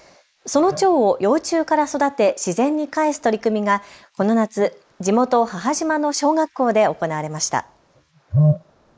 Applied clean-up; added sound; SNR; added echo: neural mask model Resemble Enhance denoiser.